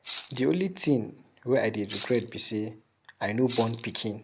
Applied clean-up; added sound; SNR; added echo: none; Rattle (instrument); 14 dB; none.